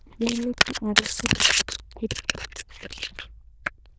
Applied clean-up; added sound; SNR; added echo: neural diffusion model UNIVERSE++.